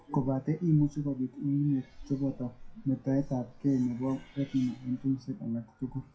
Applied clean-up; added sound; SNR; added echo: classical method WPE with log-MMSE.